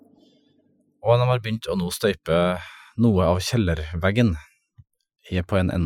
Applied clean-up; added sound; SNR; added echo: classical method Wiener filter.